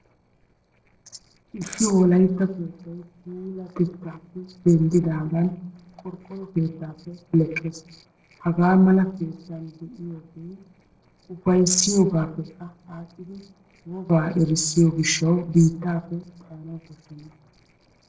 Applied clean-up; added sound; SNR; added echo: neural separator model SepFormer DNS4.